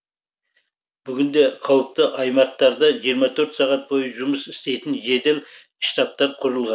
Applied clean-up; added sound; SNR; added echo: none; none; none; none.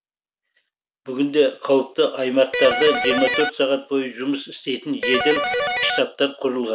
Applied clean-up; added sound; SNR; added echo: none; Electric guitar; 0 dB; none.